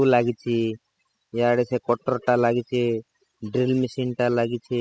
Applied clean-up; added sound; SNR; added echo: classical method spectral subtraction.